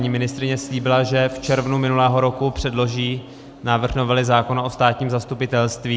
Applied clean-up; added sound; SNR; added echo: none; Piano; 19 dB; none.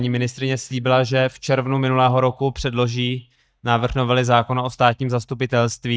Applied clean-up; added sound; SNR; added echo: neural mask model DeepFilterNet 3.